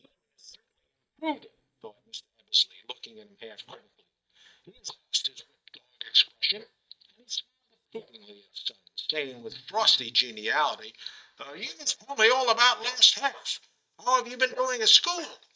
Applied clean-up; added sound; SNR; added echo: neural mask model DeepFilterNet 3.